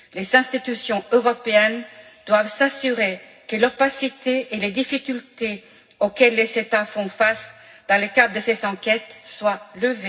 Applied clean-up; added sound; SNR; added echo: none; none; none; reverberation time 0.4 s.